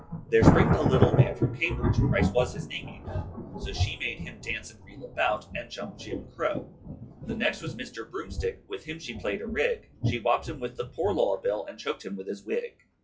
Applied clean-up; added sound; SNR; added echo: classical method log-MMSE.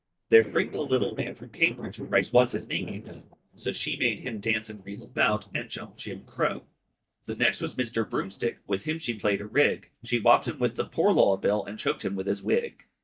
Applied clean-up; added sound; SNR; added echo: neural mask model DeepFilterNet 3.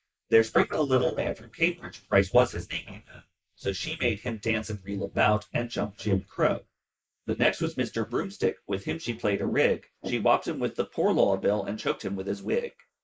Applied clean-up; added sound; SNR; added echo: neural mask model Resemble Enhance denoiser.